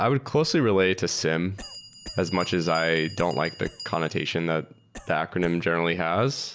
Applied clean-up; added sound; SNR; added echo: none; Cough + Bell; 19 dB; none.